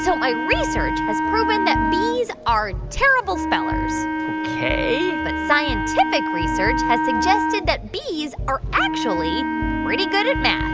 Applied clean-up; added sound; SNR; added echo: none; Wind instrument, woodwind instrument; 1 dB; none.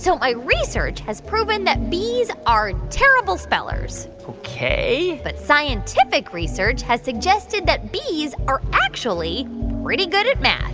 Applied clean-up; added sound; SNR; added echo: none; none; none; none.